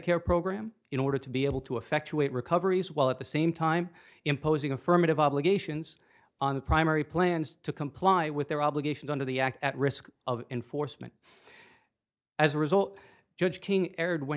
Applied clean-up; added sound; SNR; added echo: neural mask model DeepFilterNet 3.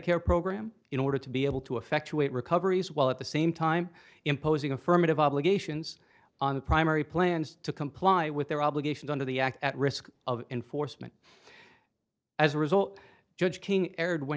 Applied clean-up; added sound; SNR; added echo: neural separator model SepFormer DNS4.